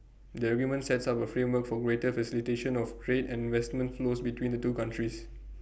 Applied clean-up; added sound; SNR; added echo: none; none; none; none.